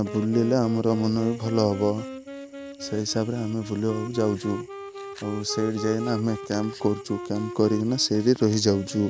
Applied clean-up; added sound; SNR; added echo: none; Wind instrument, woodwind instrument; 12 dB; none.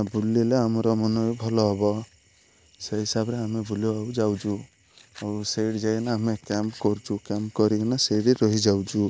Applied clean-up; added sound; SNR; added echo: none; none; none; none.